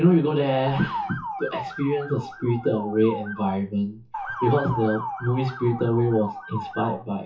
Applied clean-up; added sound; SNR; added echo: classical method WPE with log-MMSE.